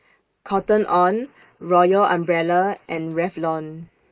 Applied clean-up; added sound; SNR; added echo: neural mask model Resemble Enhance denoiser.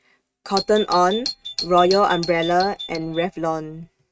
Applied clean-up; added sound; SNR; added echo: neural mask model RNNoise.